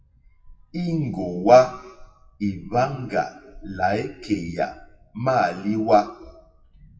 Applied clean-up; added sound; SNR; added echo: classical method WPE with log-MMSE.